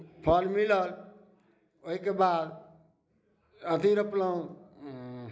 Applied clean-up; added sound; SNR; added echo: none; none; none; none.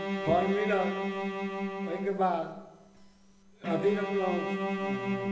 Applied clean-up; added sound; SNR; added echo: none; Bowed string instrument; 1 dB; reverberation time 1.1 s.